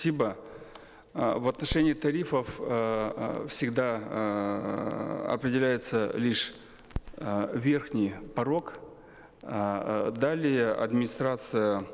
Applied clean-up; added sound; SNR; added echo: none; Crackle; 19 dB; none.